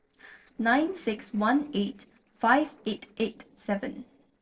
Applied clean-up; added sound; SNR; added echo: neural separator model SepFormer DNS4.